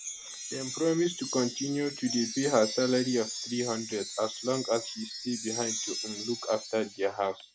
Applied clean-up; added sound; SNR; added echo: none; Wind chime; 8 dB; none.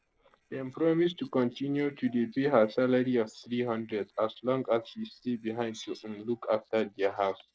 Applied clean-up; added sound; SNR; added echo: neural separator model SepFormer DNS4.